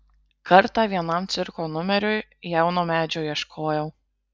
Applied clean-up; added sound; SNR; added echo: none; none; none; none.